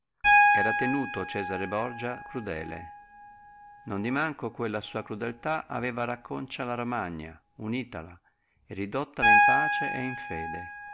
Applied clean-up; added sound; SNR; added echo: none; Piano; -4 dB; none.